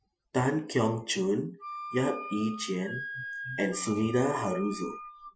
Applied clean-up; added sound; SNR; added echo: classical method Wiener filter.